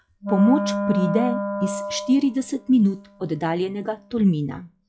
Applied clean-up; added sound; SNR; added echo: classical method log-MMSE.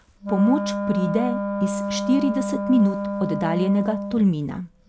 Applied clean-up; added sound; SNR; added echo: none; Wind instrument, woodwind instrument; 4 dB; none.